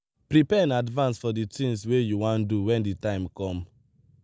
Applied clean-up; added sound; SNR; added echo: none; none; none; none.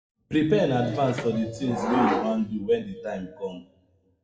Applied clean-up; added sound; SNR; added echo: classical method WPE with log-MMSE.